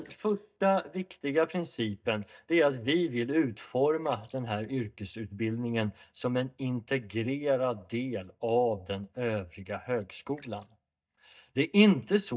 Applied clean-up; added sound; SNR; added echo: neural mask model DeepFilterNet 3.